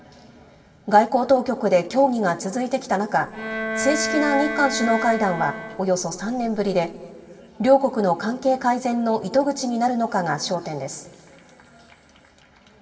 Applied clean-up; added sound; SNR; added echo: none; Bowed string instrument; 6 dB; reverberation time 2.6 s.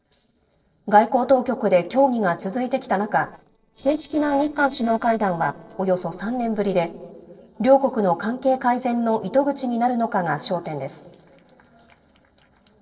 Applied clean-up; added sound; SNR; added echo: neural separator model SepFormer DNS4.